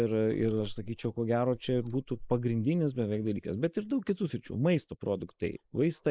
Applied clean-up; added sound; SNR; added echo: neural mask model Resemble Enhance denoiser.